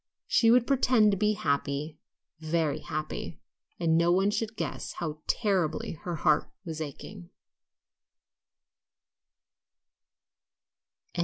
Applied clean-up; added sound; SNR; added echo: none; none; none; none.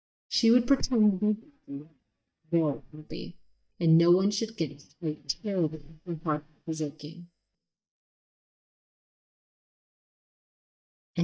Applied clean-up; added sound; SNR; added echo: neural mask model DeepFilterNet 3.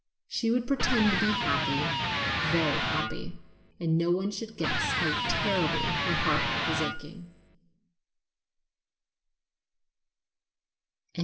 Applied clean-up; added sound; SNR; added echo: none; Electric guitar; -2 dB; reverberation time 1.3 s.